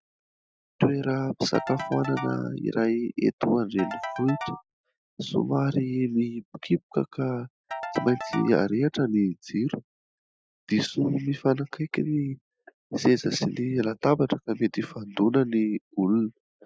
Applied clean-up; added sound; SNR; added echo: classical method Wiener filter.